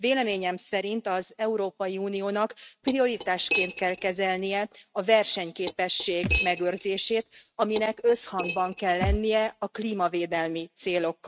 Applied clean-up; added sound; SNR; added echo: neural mask model RNNoise.